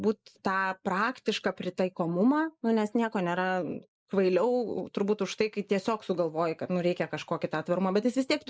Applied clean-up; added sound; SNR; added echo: neural mask model Resemble Enhance denoiser.